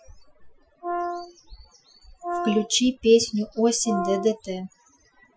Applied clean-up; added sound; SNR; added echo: classical method Wiener filter.